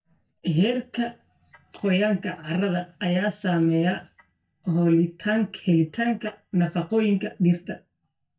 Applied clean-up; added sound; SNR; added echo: neural mask model DeepFilterNet 3.